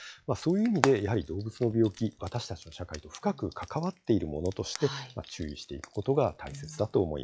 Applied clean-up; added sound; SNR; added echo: classical method log-MMSE.